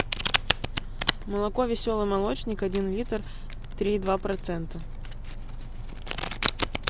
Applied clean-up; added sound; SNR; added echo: none; Domestic sounds, home sounds; 5 dB; none.